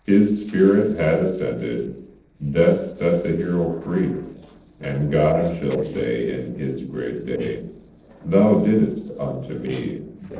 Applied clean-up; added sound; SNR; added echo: neural separator model SepFormer DNS4.